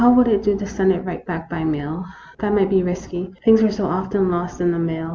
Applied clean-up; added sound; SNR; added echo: none; none; none; none.